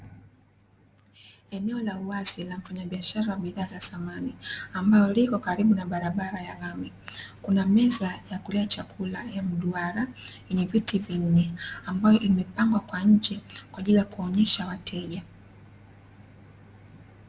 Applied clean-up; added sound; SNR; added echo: none; none; none; none.